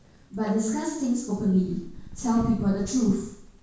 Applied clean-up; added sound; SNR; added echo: none; Fire; 15 dB; reverberation time 0.6 s.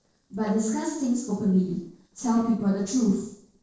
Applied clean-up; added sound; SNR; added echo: neural separator model SepFormer DNS4.